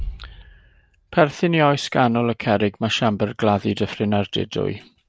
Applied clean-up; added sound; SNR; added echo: none; Bass drum; 19 dB; none.